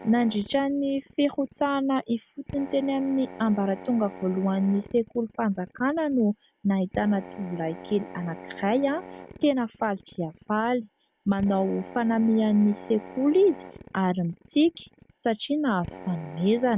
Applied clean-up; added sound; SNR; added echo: none; Drill; 18 dB; none.